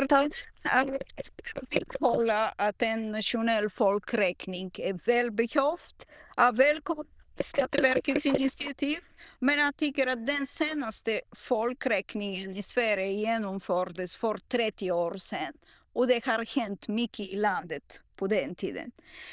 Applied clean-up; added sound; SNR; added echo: neural diffusion model UNIVERSE++.